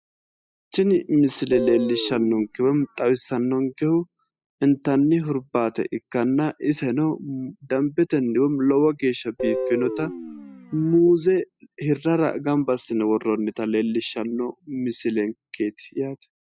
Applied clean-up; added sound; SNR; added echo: classical method spectral subtraction.